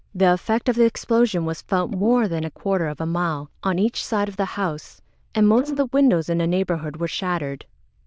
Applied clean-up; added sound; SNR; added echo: neural diffusion model UNIVERSE++.